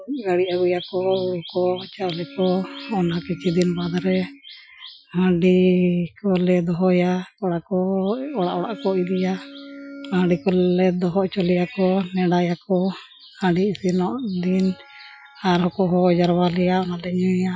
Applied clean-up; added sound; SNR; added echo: classical method Wiener filter.